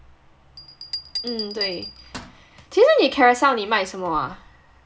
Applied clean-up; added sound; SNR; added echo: none; Bell; 14 dB; none.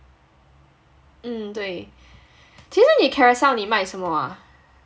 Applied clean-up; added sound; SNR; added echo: none; none; none; none.